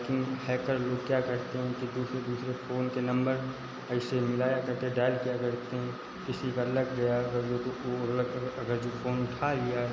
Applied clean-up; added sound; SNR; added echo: none; none; none; none.